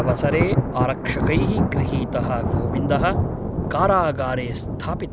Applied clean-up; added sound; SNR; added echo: none; Thunder; -1 dB; none.